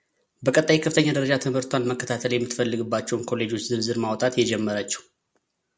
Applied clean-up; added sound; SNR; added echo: none; none; none; none.